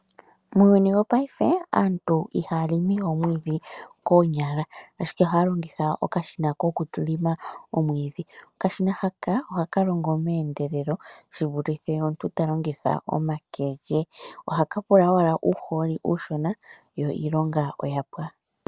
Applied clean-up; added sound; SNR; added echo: none; none; none; none.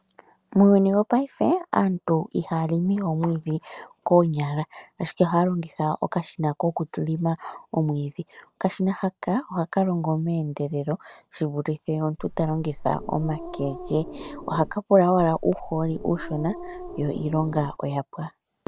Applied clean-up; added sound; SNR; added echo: none; Growling; 12 dB; none.